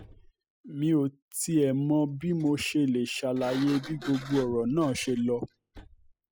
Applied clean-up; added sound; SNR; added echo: classical method spectral subtraction.